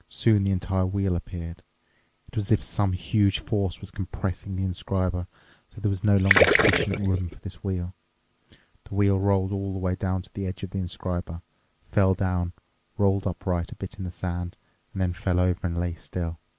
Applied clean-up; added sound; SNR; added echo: none; Gurgling; -2 dB; none.